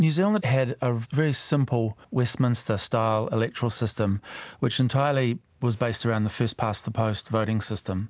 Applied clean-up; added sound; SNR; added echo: none; none; none; none.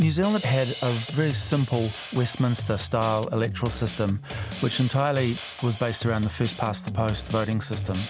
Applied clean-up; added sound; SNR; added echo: none; Drum kit; 9 dB; none.